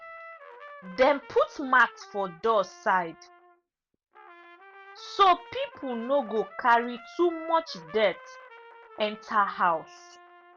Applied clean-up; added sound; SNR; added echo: none; Trumpet; 19 dB; none.